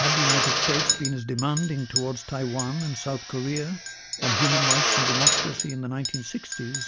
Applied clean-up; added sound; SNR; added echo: none; Chink, clink + Drill; -2 dB; none.